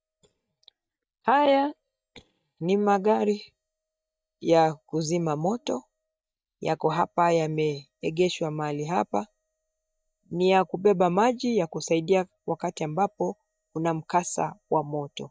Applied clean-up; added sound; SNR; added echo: neural mask model DeepFilterNet 3.